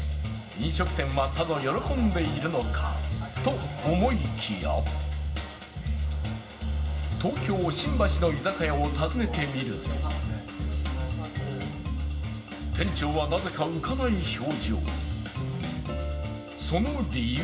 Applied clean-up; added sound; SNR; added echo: none; Bowed string instrument; 16 dB; reverberation time 0.9 s.